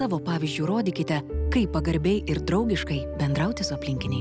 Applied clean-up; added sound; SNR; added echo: none; none; none; none.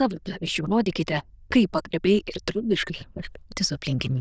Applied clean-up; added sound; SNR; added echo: neural diffusion model UNIVERSE++.